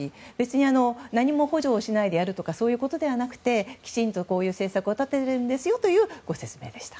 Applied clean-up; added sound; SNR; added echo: none; none; none; none.